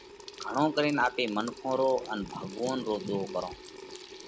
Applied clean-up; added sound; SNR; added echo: none; Sink (filling or washing) / Water tap, faucet; 14 dB; none.